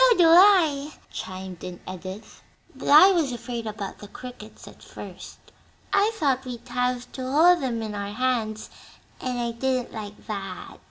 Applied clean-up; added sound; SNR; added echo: none; none; none; none.